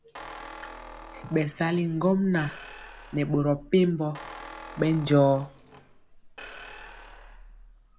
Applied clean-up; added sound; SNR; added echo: none; Squeak; 17 dB; none.